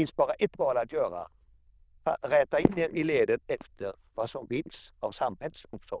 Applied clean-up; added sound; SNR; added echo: neural diffusion model UNIVERSE++.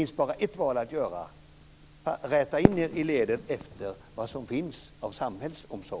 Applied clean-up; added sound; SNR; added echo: none; Fireworks; 5 dB; none.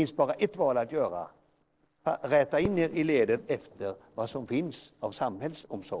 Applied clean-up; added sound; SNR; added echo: neural separator model SepFormer DNS4.